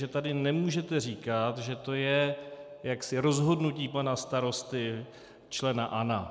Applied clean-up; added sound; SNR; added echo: none; none; none; none.